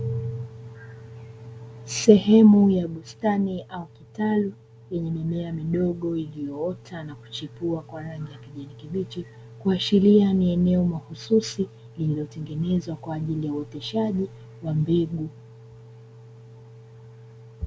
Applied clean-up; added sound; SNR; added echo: none; none; none; none.